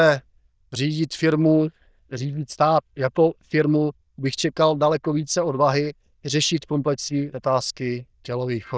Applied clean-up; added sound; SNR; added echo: neural diffusion model UNIVERSE++.